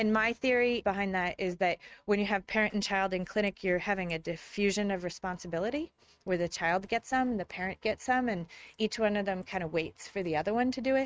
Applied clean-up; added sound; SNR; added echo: neural mask model RNNoise.